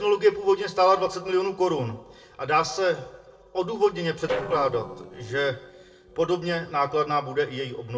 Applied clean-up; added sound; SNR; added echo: neural separator model SepFormer DNS4.